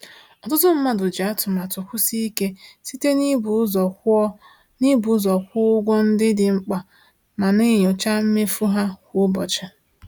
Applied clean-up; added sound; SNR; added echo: none; none; none; none.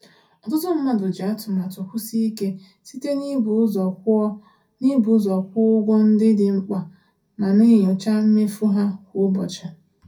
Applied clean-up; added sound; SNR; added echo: none; none; none; reverberation time 0.3 s.